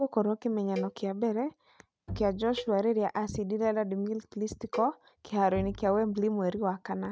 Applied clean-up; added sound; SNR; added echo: neural mask model RNNoise.